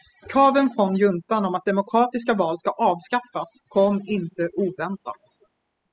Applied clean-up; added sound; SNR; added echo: classical method spectral subtraction.